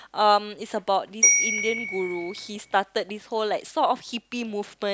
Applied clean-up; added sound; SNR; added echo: none; Bell; -2 dB; none.